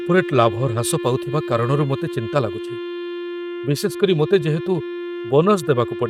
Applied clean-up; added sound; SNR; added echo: neural mask model RNNoise.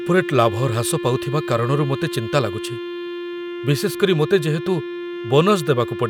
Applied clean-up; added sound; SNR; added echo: none; Wind instrument, woodwind instrument; 8 dB; none.